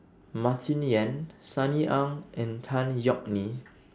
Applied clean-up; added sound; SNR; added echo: none; none; none; none.